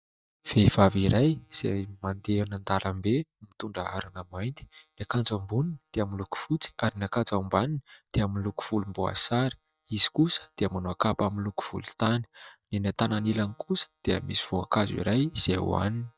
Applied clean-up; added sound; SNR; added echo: neural mask model DeepFilterNet 3.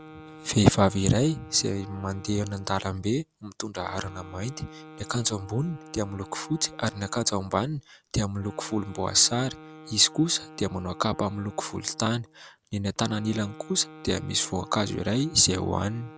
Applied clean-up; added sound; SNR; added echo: none; Wind instrument, woodwind instrument; 19 dB; none.